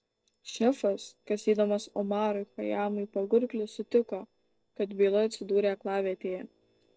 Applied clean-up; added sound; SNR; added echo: neural separator model SepFormer DNS4.